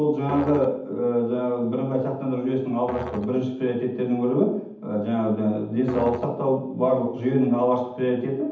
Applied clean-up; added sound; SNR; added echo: none; Musical instrument; 17 dB; reverberation time 0.8 s.